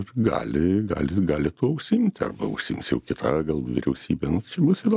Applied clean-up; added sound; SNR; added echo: none; none; none; none.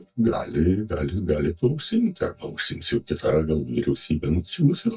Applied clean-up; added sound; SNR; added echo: neural mask model DeepFilterNet 3.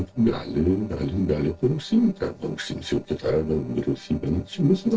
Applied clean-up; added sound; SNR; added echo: neural separator model SepFormer DNS4.